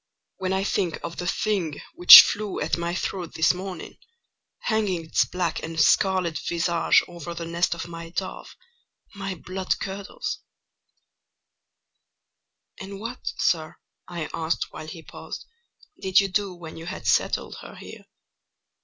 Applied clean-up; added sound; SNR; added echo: none; none; none; none.